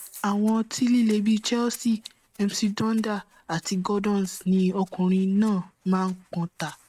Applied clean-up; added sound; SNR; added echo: neural mask model RNNoise.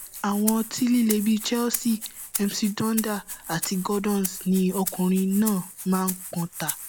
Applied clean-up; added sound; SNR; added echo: none; Rattle (instrument); 10 dB; none.